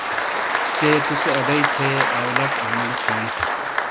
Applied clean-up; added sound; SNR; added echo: none; Applause; -4 dB; none.